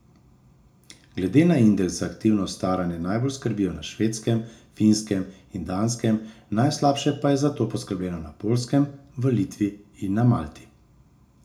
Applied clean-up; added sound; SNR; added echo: none; none; none; reverberation time 0.4 s.